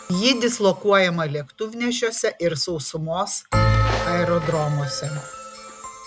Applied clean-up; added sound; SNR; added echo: none; Bell; 4 dB; none.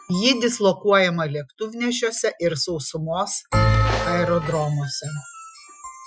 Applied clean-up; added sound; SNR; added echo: classical method Wiener filter.